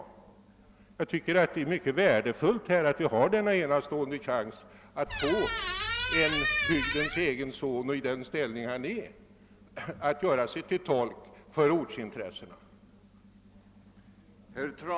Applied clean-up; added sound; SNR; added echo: none; Squeak; 1 dB; none.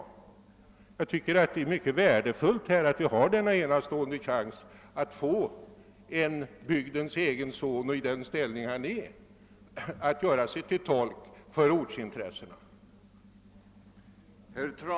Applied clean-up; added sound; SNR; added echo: none; none; none; none.